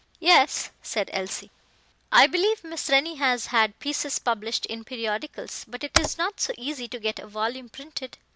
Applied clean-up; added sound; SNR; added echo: none; Computer keyboard; 4 dB; none.